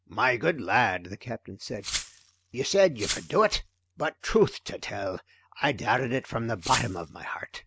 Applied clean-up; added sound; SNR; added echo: none; Glass; 10 dB; none.